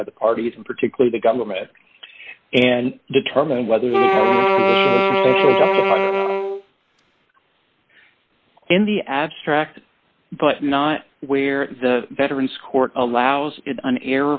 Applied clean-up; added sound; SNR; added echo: none; Wind instrument, woodwind instrument; -3 dB; none.